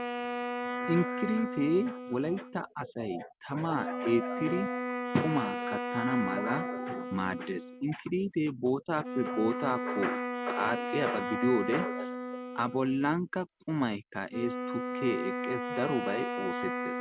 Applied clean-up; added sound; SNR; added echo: none; Wind instrument, woodwind instrument; 4 dB; none.